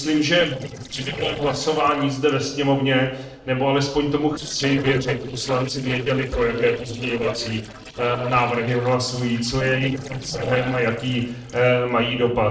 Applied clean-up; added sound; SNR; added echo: neural separator model SepFormer DNS4.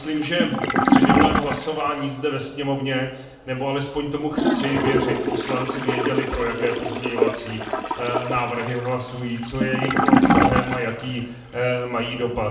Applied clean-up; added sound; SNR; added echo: none; Toilet flush / Gurgling; -2 dB; reverberation time 0.6 s.